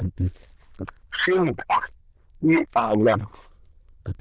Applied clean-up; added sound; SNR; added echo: neural diffusion model UNIVERSE++.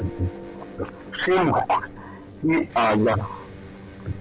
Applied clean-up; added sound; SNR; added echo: none; Electric guitar + Church bell; 15 dB; none.